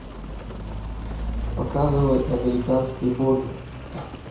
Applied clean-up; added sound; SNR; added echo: none; Rain; 6 dB; reverberation time 0.6 s.